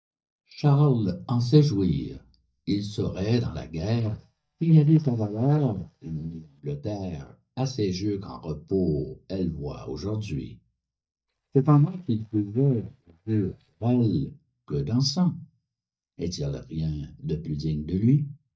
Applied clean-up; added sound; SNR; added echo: neural mask model DeepFilterNet 3.